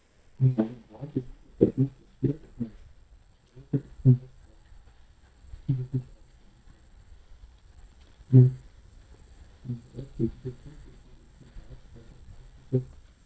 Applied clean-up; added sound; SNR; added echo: neural mask model DeepFilterNet 3.